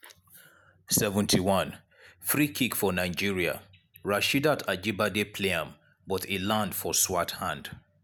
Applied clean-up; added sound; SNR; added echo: none; none; none; none.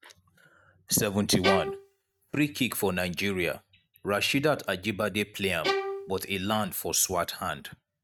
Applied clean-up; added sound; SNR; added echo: neural mask model RNNoise.